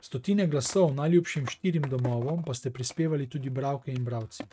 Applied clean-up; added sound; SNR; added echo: neural mask model RNNoise.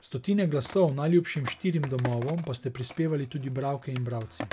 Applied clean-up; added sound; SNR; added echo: none; Skateboard; 16 dB; none.